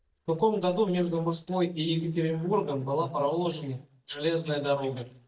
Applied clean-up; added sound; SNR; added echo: neural mask model DeepFilterNet 3.